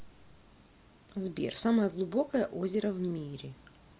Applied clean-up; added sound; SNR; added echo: none; none; none; none.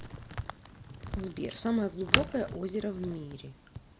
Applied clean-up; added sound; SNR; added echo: none; Crack; 2 dB; none.